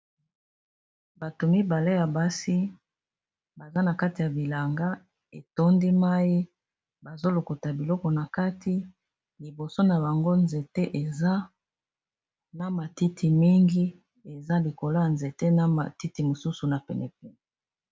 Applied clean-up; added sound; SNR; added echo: none; none; none; none.